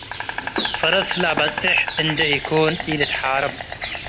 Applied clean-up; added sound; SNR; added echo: none; Insect; 4 dB; none.